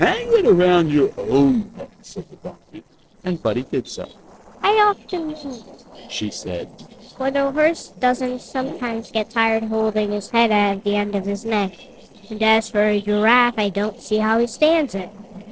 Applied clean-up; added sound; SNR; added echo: neural separator model SepFormer DNS4.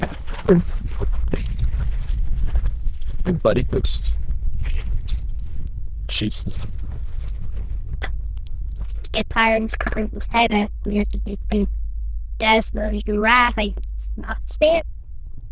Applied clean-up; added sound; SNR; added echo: neural diffusion model UNIVERSE++.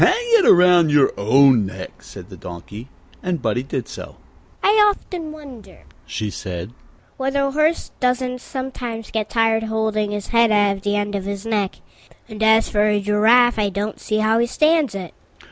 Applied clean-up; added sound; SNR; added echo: none; none; none; none.